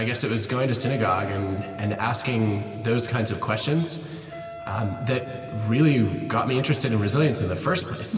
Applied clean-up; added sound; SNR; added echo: none; Wind instrument, woodwind instrument; 16 dB; reverberation time 2.6 s.